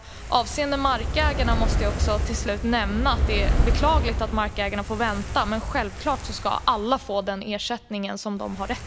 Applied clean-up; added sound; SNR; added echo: none; Fire; 0 dB; none.